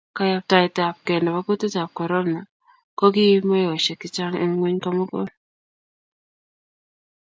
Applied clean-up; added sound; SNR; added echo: none; none; none; none.